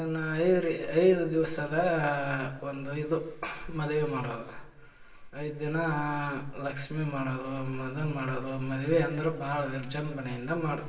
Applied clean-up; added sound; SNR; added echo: none; none; none; reverberation time 0.9 s.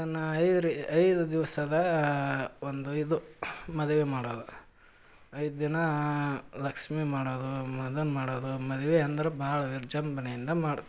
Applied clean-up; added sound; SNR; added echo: none; none; none; none.